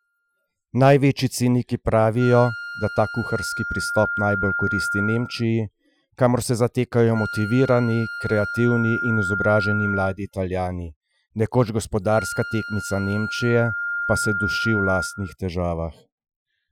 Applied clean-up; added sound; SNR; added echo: classical method Wiener filter.